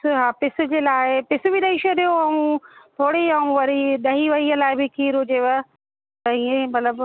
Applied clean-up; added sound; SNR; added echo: none; none; none; none.